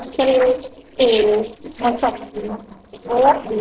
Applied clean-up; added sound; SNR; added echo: neural separator model SepFormer DNS4.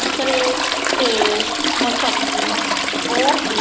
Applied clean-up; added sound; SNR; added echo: none; Trickle, dribble / Toilet flush; -4 dB; reverberation time 1.2 s.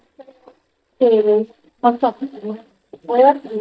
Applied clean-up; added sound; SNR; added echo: neural mask model DeepFilterNet 3.